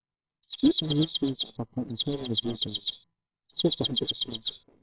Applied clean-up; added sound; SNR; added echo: neural separator model SepFormer WHAMR!.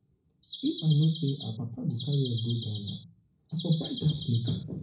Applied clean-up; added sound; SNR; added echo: none; Bird vocalization, bird call, bird song; 12 dB; reverberation time 0.4 s.